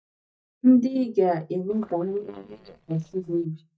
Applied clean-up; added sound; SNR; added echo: neural mask model DeepFilterNet 3.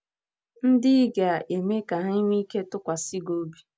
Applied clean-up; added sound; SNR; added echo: none; none; none; none.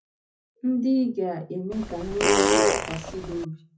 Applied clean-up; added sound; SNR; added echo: none; Fart; -4 dB; reverberation time 0.4 s.